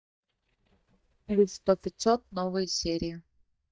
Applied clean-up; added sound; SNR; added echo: neural mask model DeepFilterNet 3.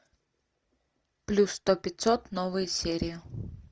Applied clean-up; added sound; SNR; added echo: none; none; none; none.